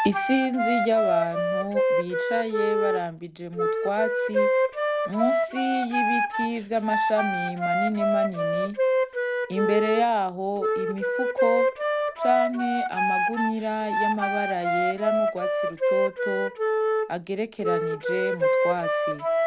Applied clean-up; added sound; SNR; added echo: none; Wind instrument, woodwind instrument; -4 dB; none.